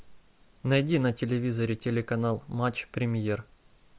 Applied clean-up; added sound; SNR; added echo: none; none; none; none.